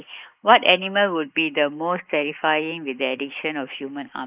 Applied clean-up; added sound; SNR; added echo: neural mask model Resemble Enhance denoiser.